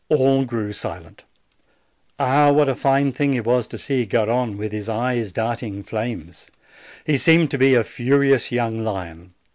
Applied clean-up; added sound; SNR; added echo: none; none; none; none.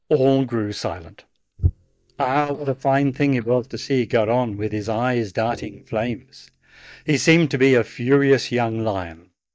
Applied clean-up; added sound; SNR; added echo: neural mask model DeepFilterNet 3.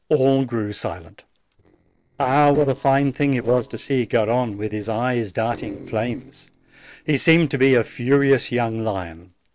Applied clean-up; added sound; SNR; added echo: neural separator model SepFormer DNS4.